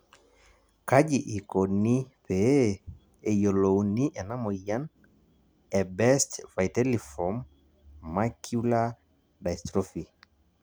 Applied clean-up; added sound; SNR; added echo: none; none; none; none.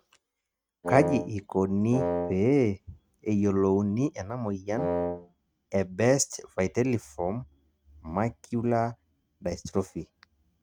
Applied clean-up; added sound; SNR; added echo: neural mask model RNNoise.